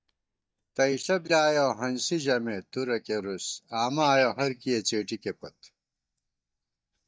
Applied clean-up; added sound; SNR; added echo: neural mask model DeepFilterNet 3.